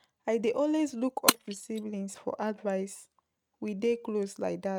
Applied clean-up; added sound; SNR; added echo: neural mask model RNNoise.